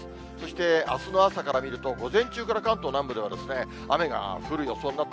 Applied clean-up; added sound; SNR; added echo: none; none; none; none.